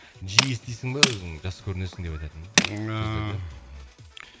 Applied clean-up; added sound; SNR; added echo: none; Tools; -4 dB; none.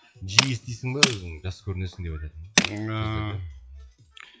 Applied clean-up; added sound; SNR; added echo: classical method log-MMSE.